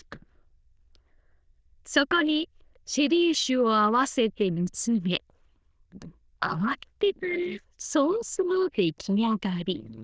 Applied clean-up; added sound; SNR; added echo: neural diffusion model UNIVERSE++.